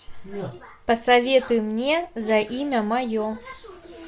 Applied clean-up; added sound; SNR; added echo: none; none; none; none.